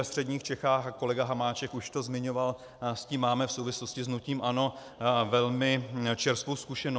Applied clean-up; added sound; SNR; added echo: none; none; none; none.